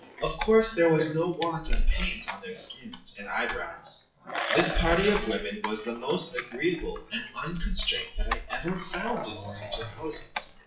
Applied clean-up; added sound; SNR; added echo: classical method WPE with log-MMSE.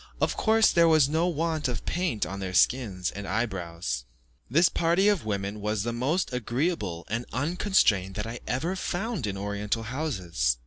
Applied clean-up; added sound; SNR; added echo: none; none; none; none.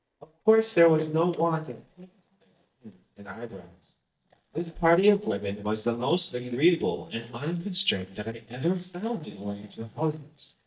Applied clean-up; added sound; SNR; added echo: neural mask model DeepFilterNet 3.